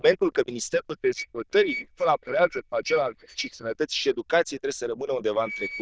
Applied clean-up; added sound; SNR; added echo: neural diffusion model UNIVERSE++.